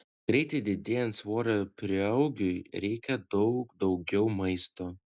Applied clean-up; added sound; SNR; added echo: none; none; none; none.